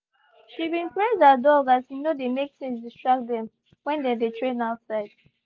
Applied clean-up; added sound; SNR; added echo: none; none; none; none.